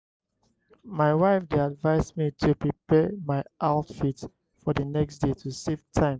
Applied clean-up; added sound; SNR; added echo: none; none; none; none.